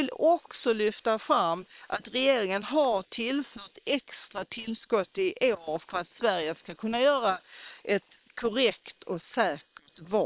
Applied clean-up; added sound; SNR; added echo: neural separator model SepFormer WHAM!.